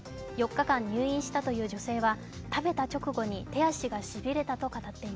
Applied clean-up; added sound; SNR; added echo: none; none; none; none.